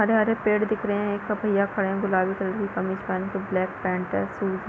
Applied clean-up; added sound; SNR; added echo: none; none; none; none.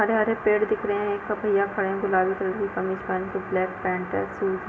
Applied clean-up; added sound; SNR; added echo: none; none; none; reverberation time 2.6 s.